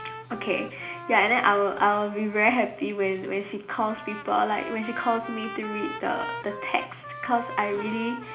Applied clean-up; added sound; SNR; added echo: none; Trumpet; 12 dB; reverberation time 0.4 s.